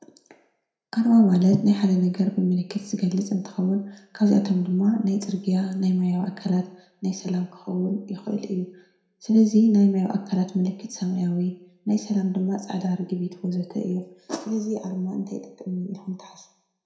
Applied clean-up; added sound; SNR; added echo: none; none; none; reverberation time 0.6 s.